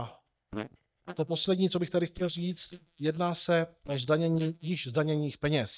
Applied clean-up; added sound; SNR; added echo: neural mask model DeepFilterNet 3.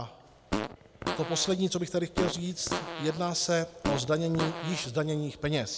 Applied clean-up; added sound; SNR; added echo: none; Fart; 6 dB; none.